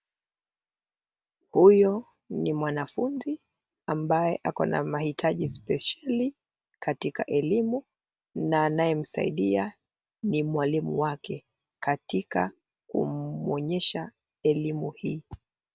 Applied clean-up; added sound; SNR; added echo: none; none; none; none.